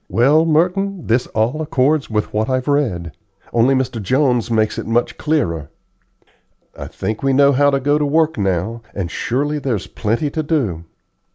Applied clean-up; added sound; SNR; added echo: none; none; none; none.